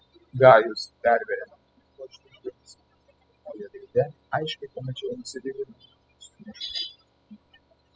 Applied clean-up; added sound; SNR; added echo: classical method spectral subtraction.